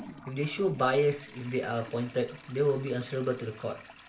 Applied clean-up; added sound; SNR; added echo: none; Toilet flush; 19 dB; reverberation time 0.3 s.